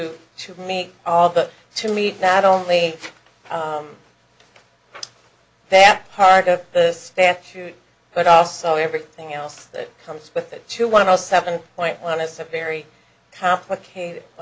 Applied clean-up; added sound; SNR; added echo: none; none; none; none.